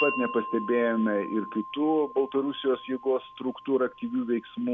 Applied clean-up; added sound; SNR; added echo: none; Wind chime; 11 dB; none.